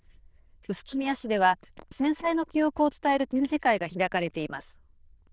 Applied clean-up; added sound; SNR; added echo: neural diffusion model UNIVERSE++.